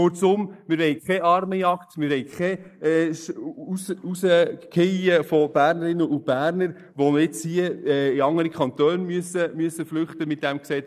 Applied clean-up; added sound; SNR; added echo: neural mask model Resemble Enhance denoiser.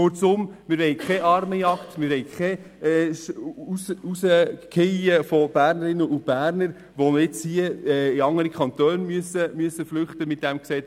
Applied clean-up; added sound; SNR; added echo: none; Cough; 19 dB; none.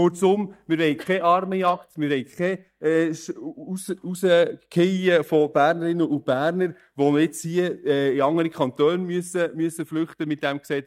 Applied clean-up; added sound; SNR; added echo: neural mask model DeepFilterNet 3.